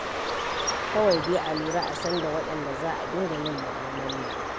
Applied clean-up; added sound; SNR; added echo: none; Bird; 1 dB; none.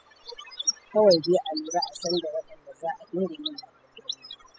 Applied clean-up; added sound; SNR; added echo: classical method spectral subtraction.